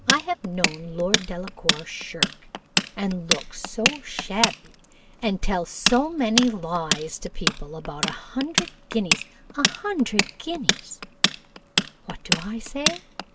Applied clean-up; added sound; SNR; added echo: none; Tools; -1 dB; none.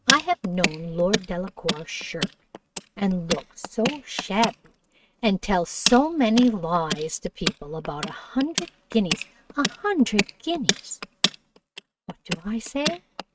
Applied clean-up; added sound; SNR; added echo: neural mask model RNNoise.